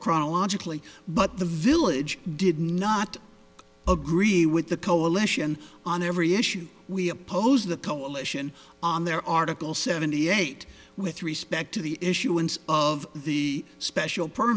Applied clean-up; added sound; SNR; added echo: none; none; none; none.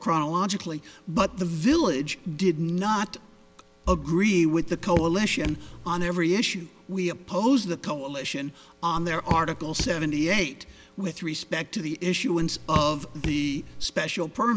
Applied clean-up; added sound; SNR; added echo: none; Raindrop / Drip; 7 dB; none.